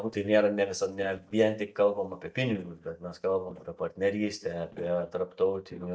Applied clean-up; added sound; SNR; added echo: neural mask model DeepFilterNet 3.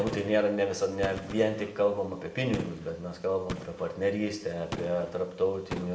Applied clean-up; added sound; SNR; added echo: none; Gunshot, gunfire; 13 dB; reverberation time 1.0 s.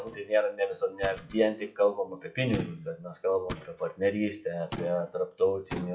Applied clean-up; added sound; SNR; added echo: classical method WPE with log-MMSE.